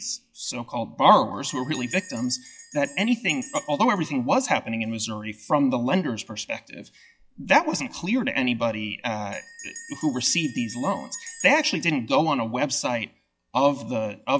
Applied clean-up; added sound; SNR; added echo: classical method log-MMSE.